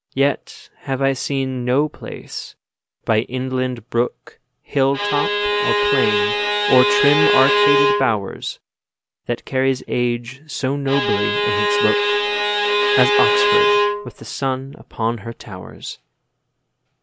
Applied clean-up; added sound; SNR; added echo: none; Bowed string instrument; -5 dB; none.